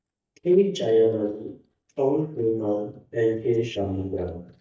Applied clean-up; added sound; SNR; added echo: neural mask model DeepFilterNet 3.